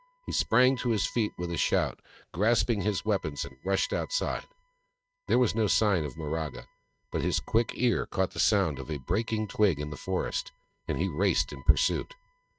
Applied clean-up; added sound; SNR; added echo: neural mask model RNNoise.